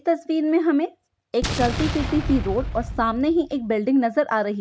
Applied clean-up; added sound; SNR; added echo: none; Explosion; 7 dB; none.